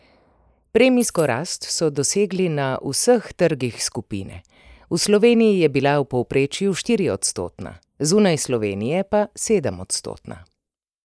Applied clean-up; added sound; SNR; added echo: neural mask model Resemble Enhance denoiser.